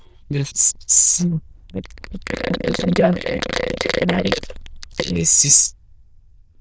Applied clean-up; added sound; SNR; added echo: neural diffusion model UNIVERSE++.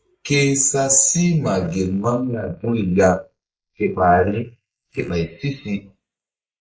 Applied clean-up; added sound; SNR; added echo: neural mask model Resemble Enhance denoiser.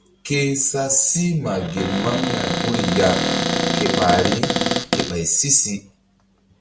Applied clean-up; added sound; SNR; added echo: none; Cupboard open or close; 0 dB; none.